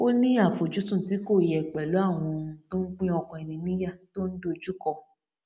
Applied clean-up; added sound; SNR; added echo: none; none; none; none.